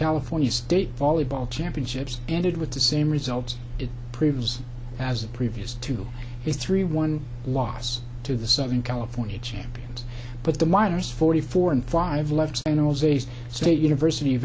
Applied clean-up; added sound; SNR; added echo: none; none; none; none.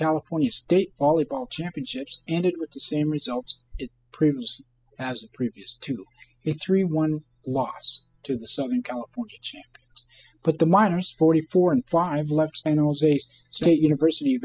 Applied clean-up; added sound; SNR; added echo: classical method spectral subtraction.